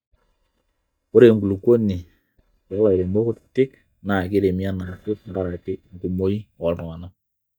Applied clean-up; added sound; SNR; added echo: neural mask model DeepFilterNet 3.